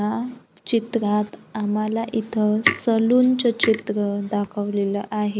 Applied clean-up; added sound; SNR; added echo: none; Tick; 7 dB; none.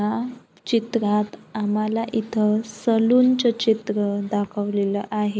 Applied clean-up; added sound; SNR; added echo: none; none; none; none.